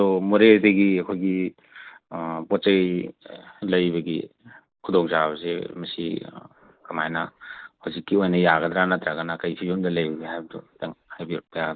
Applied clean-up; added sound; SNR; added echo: neural mask model Resemble Enhance denoiser.